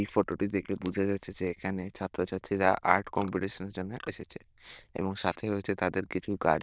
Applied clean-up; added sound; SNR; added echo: neural diffusion model UNIVERSE++.